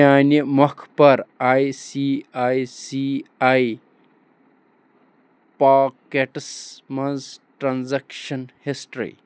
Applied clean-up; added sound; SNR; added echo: none; none; none; none.